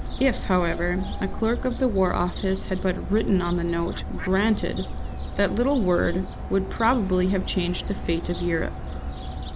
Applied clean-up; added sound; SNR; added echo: none; Fowl; 6 dB; none.